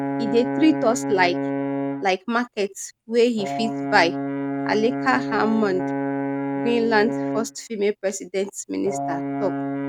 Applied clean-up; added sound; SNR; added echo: neural mask model RNNoise.